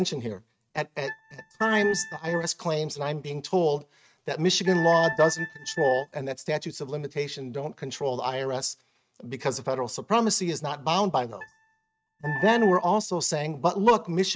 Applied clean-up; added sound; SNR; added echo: neural mask model RNNoise.